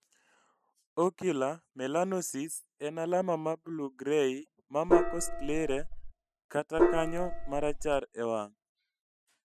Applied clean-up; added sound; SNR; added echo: classical method spectral subtraction.